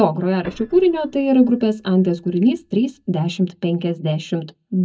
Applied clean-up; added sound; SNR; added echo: neural mask model DeepFilterNet 3.